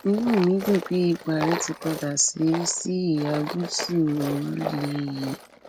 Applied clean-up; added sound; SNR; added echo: none; Tools; 10 dB; none.